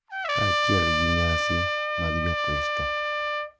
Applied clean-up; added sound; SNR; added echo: none; Trumpet; -5 dB; none.